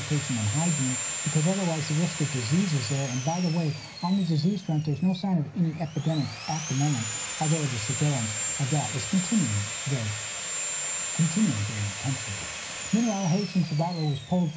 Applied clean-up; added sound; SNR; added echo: none; Sawing; 6 dB; reverberation time 0.4 s.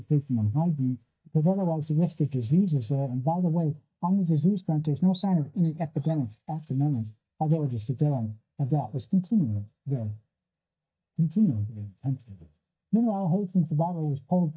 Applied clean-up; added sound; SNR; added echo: neural mask model DeepFilterNet 3.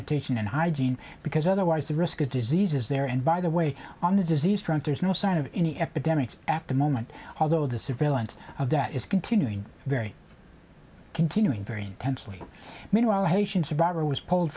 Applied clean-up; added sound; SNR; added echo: none; none; none; none.